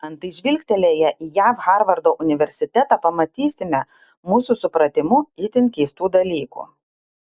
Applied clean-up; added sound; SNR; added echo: none; none; none; none.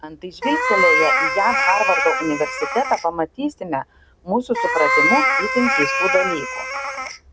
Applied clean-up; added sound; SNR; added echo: none; Meow; -1 dB; none.